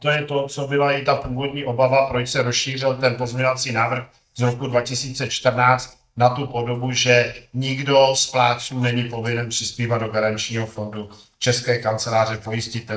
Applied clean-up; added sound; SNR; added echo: neural mask model DeepFilterNet 3.